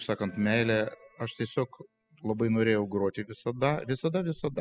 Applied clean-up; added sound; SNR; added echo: classical method spectral subtraction.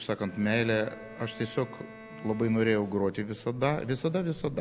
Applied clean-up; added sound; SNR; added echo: none; Bowed string instrument; 18 dB; none.